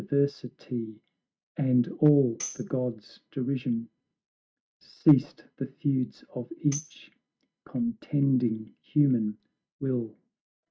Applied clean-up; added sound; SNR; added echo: neural mask model RNNoise.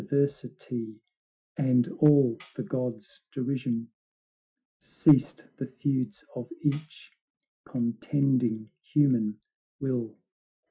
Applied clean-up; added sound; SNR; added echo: classical method Wiener filter.